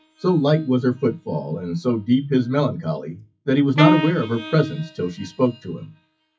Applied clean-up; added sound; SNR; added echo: classical method WPE with log-MMSE.